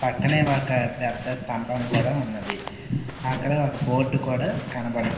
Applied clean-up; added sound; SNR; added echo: none; Walk, footsteps; 15 dB; reverberation time 2.4 s.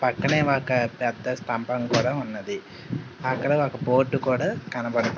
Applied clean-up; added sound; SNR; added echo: none; none; none; none.